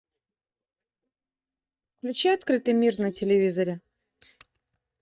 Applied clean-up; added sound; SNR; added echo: neural mask model DeepFilterNet 3.